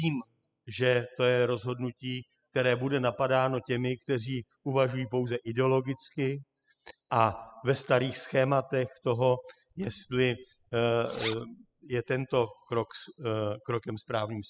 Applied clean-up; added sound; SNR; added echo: classical method spectral subtraction.